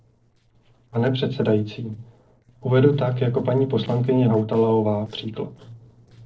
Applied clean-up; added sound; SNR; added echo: neural separator model SepFormer DNS4.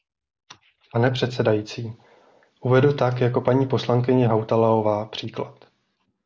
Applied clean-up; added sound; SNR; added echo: none; none; none; none.